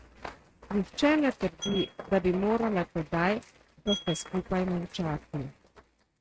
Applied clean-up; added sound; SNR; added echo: neural mask model RNNoise.